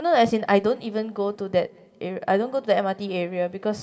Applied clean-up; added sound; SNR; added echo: none; none; none; reverberation time 1.6 s.